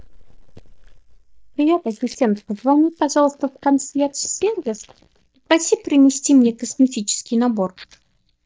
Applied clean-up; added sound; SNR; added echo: neural mask model DeepFilterNet 3.